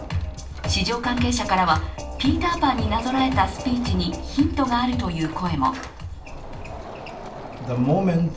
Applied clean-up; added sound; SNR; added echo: none; Door; 13 dB; reverberation time 0.3 s.